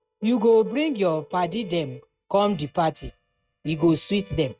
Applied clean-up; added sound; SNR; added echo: neural mask model RNNoise.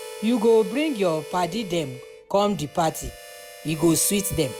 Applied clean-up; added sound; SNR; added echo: none; Harmonica; 15 dB; none.